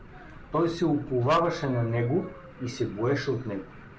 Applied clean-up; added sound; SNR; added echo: none; Train + Alarm; 19 dB; none.